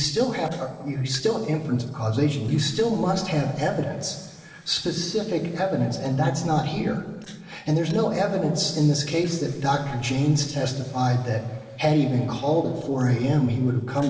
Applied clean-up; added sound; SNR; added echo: neural separator model SepFormer DNS4.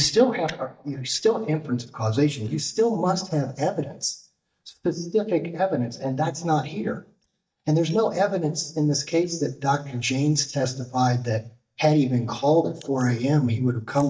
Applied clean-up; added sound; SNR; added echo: neural mask model DeepFilterNet 3.